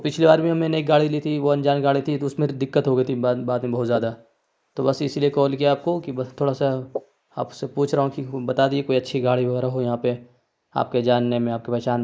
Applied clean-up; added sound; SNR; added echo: neural mask model Resemble Enhance denoiser.